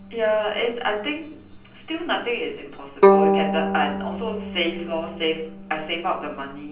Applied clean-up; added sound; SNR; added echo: none; Bowed string instrument; -1 dB; reverberation time 0.6 s.